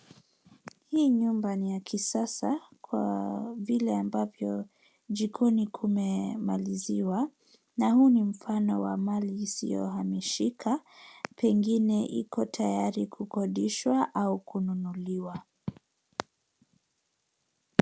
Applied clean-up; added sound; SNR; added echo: none; none; none; none.